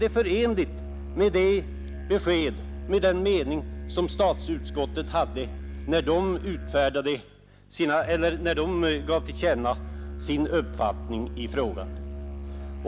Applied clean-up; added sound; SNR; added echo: none; Musical instrument; 9 dB; none.